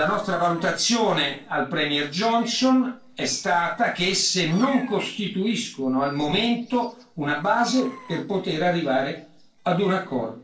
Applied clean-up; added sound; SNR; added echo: neural separator model SepFormer DNS4.